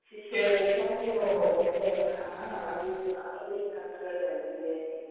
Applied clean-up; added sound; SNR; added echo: neural separator model SepFormer DNS4.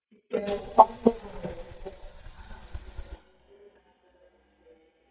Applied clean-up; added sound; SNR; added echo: neural mask model DeepFilterNet 3.